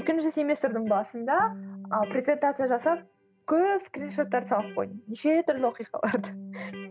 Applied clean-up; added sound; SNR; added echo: none; Electric guitar; 16 dB; none.